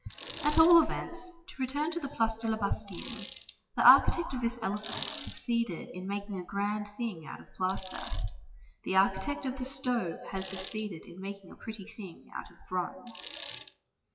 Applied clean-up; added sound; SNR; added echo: classical method WPE with log-MMSE.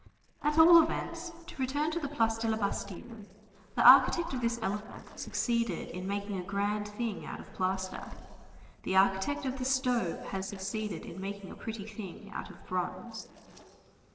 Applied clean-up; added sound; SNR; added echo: neural separator model SepFormer DNS4.